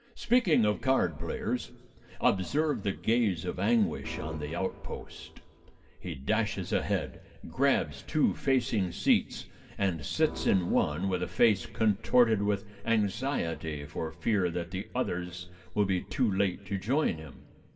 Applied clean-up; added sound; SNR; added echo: none; Organ; 15 dB; reverberation time 1.1 s.